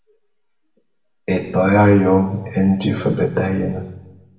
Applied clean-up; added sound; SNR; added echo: none; none; none; reverberation time 0.9 s.